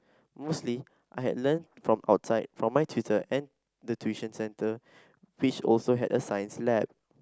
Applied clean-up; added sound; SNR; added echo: none; none; none; none.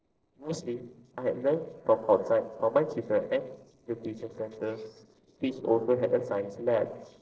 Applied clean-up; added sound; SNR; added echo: neural separator model SepFormer DNS4.